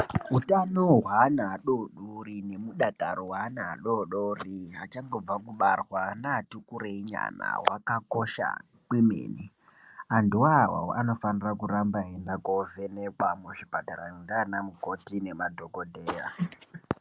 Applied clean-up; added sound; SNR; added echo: none; none; none; none.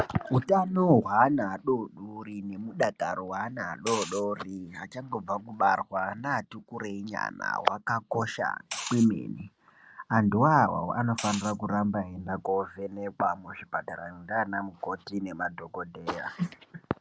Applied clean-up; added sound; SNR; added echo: none; Liquid; 10 dB; none.